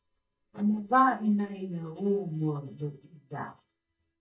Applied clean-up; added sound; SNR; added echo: neural mask model DeepFilterNet 3.